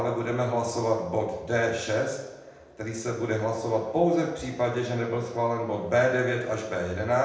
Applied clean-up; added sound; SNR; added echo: none; none; none; reverberation time 0.8 s.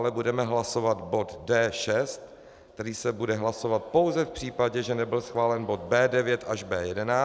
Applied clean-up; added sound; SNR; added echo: none; none; none; none.